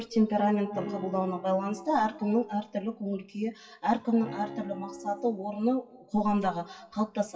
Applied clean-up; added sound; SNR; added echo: classical method WPE with log-MMSE.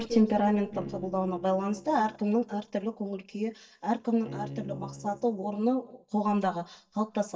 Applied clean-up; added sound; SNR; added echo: neural mask model DeepFilterNet 3.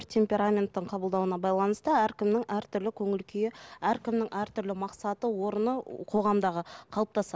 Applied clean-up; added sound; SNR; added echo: none; none; none; none.